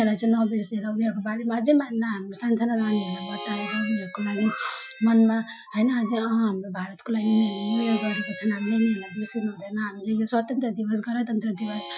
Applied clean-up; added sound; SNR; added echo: classical method Wiener filter.